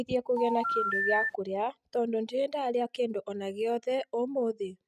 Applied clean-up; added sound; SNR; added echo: neural mask model RNNoise.